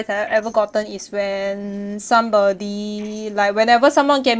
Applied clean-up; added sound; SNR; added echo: neural separator model SepFormer DNS4.